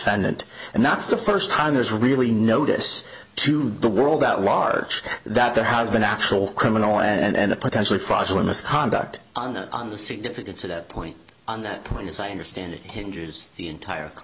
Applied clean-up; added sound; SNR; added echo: none; none; none; none.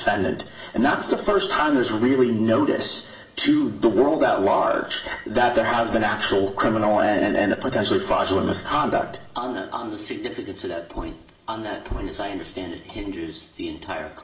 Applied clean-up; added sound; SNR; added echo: none; none; none; reverberation time 1.5 s.